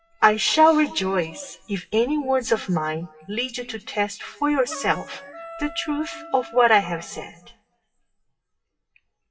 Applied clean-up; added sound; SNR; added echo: classical method WPE with log-MMSE.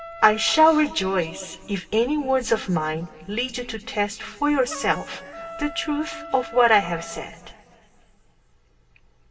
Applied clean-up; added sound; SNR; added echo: none; Trumpet; 18 dB; reverberation time 2.3 s.